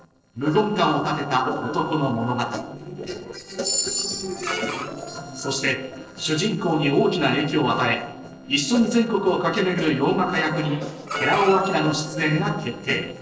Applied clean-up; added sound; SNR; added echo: neural separator model SepFormer DNS4.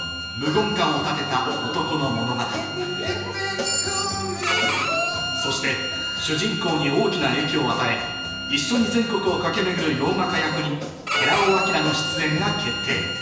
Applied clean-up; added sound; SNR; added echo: none; Bowed string instrument; 5 dB; reverberation time 1.0 s.